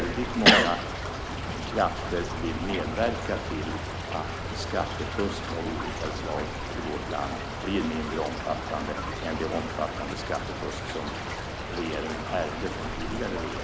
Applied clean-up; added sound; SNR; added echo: none; Stream / Trickle, dribble; 3 dB; none.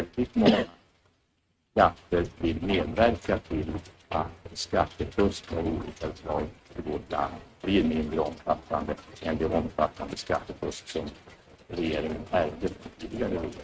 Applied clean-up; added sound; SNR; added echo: neural mask model RNNoise.